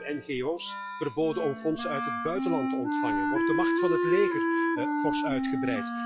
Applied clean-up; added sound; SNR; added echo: classical method log-MMSE.